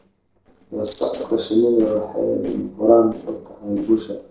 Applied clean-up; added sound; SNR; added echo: neural separator model SepFormer DNS4.